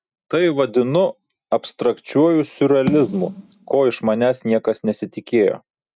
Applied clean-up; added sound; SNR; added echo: neural mask model RNNoise.